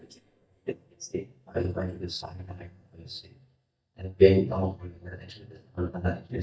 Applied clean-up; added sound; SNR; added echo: neural mask model DeepFilterNet 3.